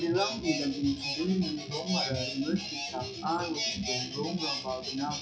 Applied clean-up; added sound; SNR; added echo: classical method WPE with log-MMSE.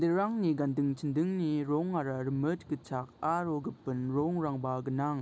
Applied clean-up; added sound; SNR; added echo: none; none; none; none.